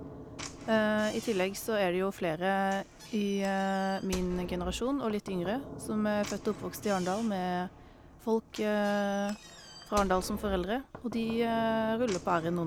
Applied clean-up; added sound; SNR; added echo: none; Knock / Slam; 13 dB; none.